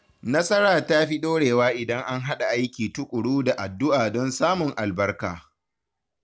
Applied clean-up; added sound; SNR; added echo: none; none; none; none.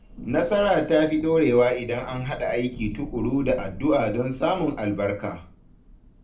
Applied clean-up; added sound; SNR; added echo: none; Thunder / Rain; 16 dB; reverberation time 0.3 s.